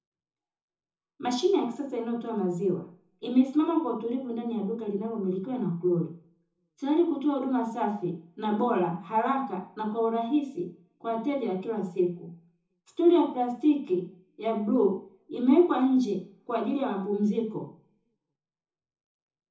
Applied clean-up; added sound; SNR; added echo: none; none; none; reverberation time 0.5 s.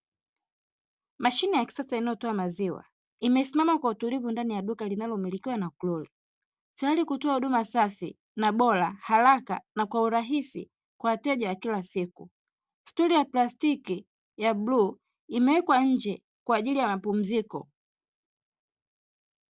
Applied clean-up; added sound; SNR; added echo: none; none; none; none.